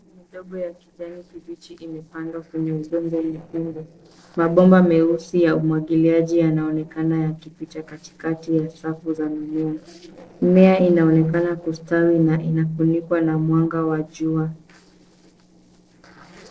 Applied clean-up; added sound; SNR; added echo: neural separator model SepFormer DNS4.